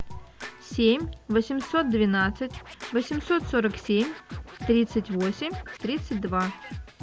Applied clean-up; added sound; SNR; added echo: none; Scratching (performance technique); 12 dB; none.